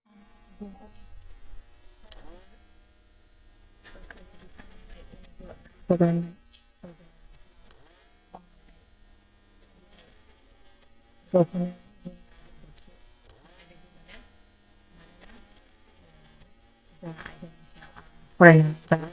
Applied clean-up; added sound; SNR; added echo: neural mask model DeepFilterNet 3.